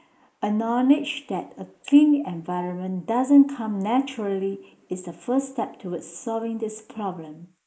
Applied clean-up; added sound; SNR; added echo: neural mask model Resemble Enhance denoiser.